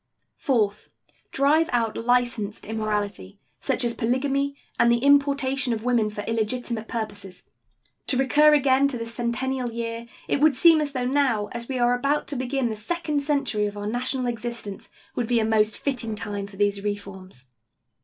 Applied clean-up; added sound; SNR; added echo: neural separator model SepFormer DNS4.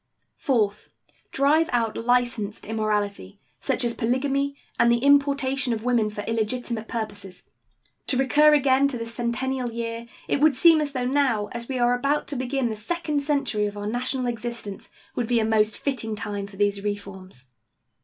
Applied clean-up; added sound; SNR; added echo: none; none; none; none.